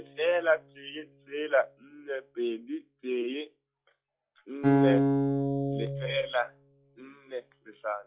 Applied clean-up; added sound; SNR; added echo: classical method log-MMSE.